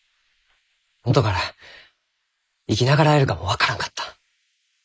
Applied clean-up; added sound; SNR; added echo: neural mask model Resemble Enhance denoiser.